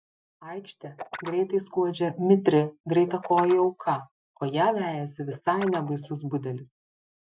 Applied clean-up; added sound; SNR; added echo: classical method Wiener filter.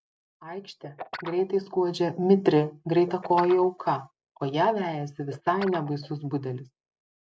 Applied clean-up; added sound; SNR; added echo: none; Guitar; 18 dB; none.